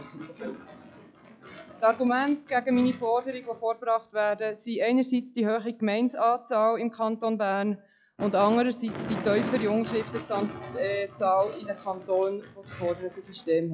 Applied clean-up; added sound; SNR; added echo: classical method log-MMSE.